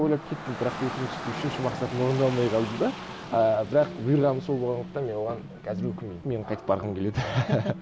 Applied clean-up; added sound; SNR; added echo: none; Rain / Dog; 12 dB; none.